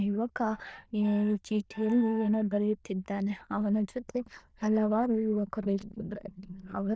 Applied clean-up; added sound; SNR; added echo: neural diffusion model UNIVERSE++.